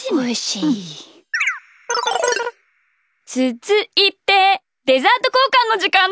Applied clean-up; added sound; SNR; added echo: none; none; none; none.